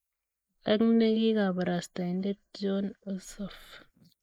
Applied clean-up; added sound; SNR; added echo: neural mask model Resemble Enhance denoiser.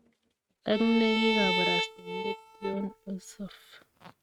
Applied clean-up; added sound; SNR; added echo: neural mask model RNNoise.